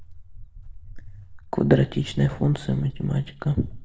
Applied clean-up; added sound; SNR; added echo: none; Walk, footsteps; 14 dB; reverberation time 0.5 s.